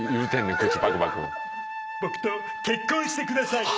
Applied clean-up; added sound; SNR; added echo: none; Wind instrument, woodwind instrument; 7 dB; none.